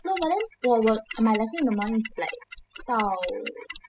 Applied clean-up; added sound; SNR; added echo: classical method spectral subtraction.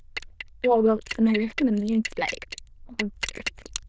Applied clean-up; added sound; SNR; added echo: neural diffusion model UNIVERSE++.